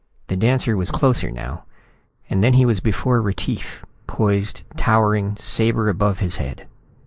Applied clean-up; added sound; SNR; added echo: neural mask model Resemble Enhance denoiser.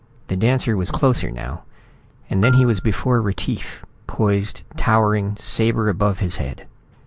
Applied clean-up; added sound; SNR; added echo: none; Marimba, xylophone; 15 dB; none.